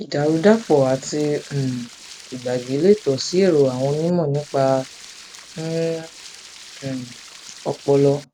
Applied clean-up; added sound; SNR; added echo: none; Stream; 20 dB; none.